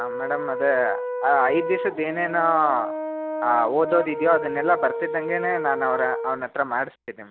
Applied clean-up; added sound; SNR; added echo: none; Brass instrument; 6 dB; none.